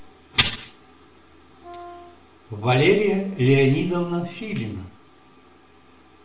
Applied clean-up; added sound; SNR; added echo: none; Brass instrument; 19 dB; reverberation time 0.5 s.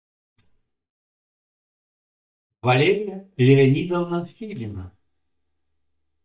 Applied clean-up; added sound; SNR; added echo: neural mask model DeepFilterNet 3.